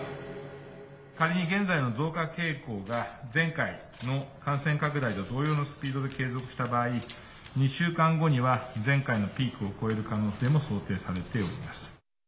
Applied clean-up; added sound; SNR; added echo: none; none; none; none.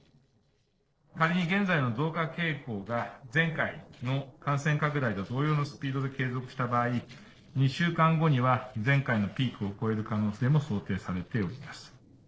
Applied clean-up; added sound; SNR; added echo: neural separator model SepFormer DNS4.